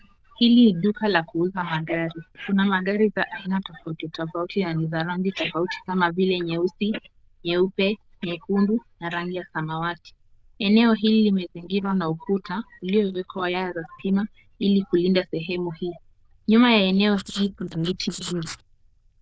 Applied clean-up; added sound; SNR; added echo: neural diffusion model UNIVERSE++.